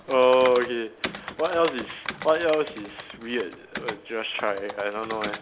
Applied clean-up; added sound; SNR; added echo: none; Computer keyboard; 12 dB; none.